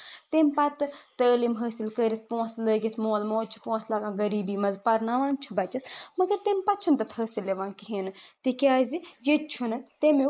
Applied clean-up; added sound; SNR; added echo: neural mask model Resemble Enhance denoiser.